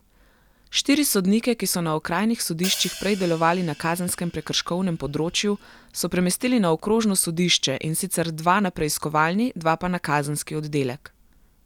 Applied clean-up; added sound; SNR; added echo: none; Hi-hat; 14 dB; none.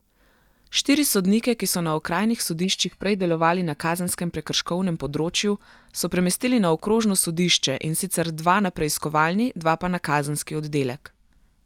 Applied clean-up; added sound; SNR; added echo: neural mask model DeepFilterNet 3.